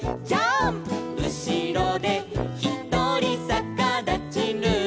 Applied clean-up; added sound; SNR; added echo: none; none; none; none.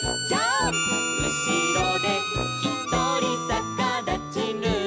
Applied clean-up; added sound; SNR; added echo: none; Harmonica; 2 dB; none.